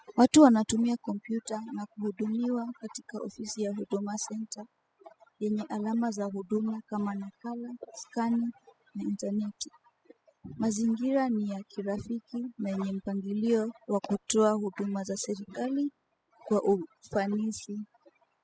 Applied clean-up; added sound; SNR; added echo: classical method spectral subtraction.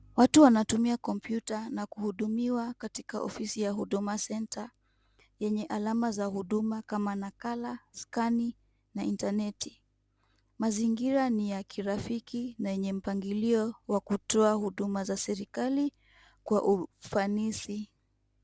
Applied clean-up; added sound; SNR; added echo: none; none; none; none.